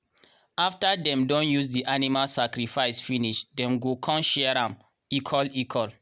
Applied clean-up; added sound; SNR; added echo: none; none; none; none.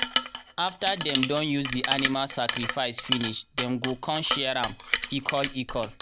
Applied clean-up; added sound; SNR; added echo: none; Chink, clink; 0 dB; none.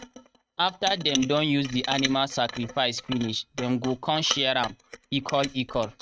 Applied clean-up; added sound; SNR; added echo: neural mask model RNNoise.